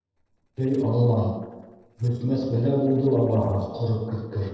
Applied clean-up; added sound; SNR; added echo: neural separator model SepFormer DNS4.